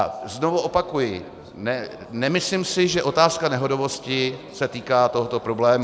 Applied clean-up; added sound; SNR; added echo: none; none; none; none.